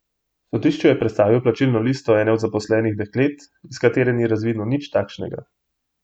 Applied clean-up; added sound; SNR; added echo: none; none; none; none.